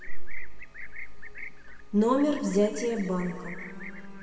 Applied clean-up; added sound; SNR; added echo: none; Livestock, farm animals, working animals; 19 dB; reverberation time 2.3 s.